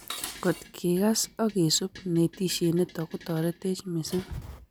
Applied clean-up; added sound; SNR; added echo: none; Dishes, pots, and pans; 18 dB; none.